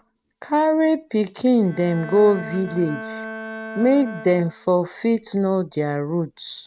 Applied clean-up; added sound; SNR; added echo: neural mask model RNNoise.